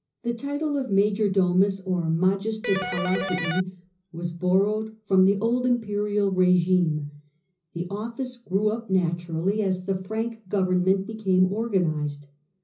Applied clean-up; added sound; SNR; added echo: none; Electric guitar; 5 dB; reverberation time 0.5 s.